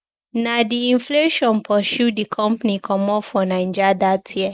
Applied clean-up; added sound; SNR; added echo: neural mask model Resemble Enhance denoiser.